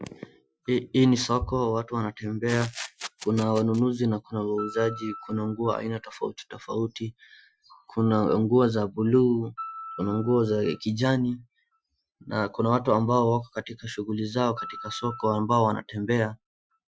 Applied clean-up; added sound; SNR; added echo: classical method Wiener filter.